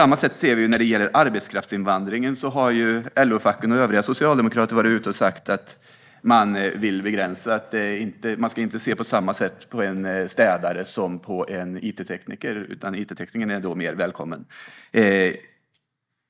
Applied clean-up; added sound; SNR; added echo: neural mask model DeepFilterNet 3.